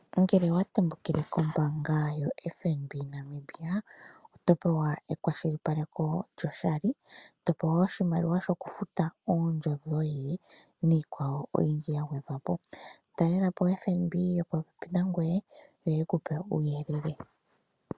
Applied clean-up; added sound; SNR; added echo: none; none; none; none.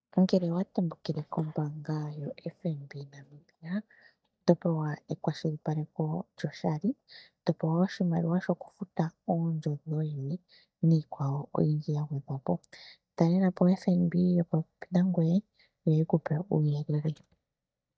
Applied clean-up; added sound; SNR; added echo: neural mask model DeepFilterNet 3.